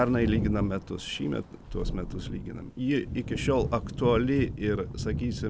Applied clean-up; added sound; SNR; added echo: none; Thunder / Wind; 6 dB; none.